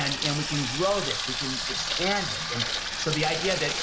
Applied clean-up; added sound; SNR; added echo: none; Sink (filling or washing) / Water tap, faucet; 0 dB; none.